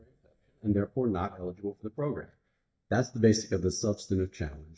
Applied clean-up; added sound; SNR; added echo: neural mask model DeepFilterNet 3.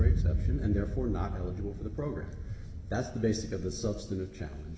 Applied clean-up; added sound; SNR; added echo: none; Boom; -1 dB; reverberation time 1.4 s.